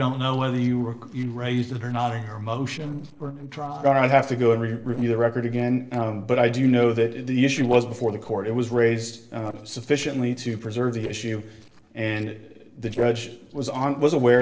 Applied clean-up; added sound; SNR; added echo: neural separator model SepFormer DNS4.